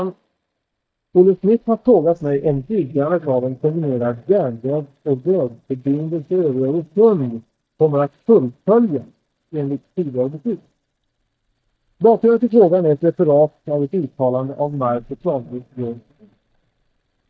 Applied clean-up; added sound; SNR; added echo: neural mask model DeepFilterNet 3.